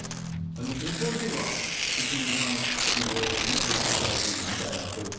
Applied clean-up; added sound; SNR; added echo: none; Tearing; -4 dB; reverberation time 1.0 s.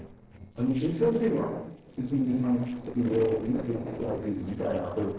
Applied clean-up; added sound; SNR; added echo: neural separator model SepFormer DNS4.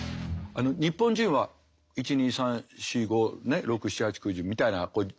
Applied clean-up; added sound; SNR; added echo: none; none; none; none.